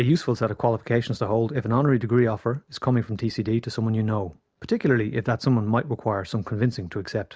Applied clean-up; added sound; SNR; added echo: none; none; none; none.